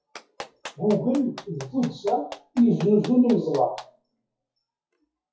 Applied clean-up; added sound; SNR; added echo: classical method WPE with log-MMSE.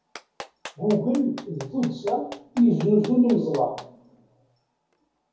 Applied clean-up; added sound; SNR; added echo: none; Clapping; 19 dB; reverberation time 0.6 s.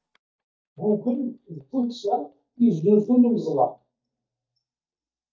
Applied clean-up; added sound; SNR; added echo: neural mask model DeepFilterNet 3.